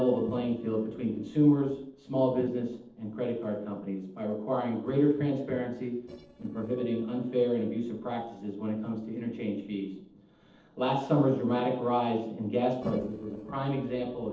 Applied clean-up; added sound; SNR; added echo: neural separator model SepFormer DNS4.